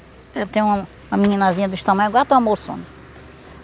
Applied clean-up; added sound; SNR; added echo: none; none; none; none.